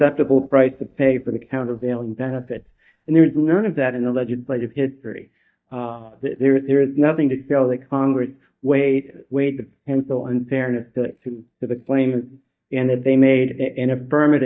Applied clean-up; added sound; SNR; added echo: neural mask model DeepFilterNet 3.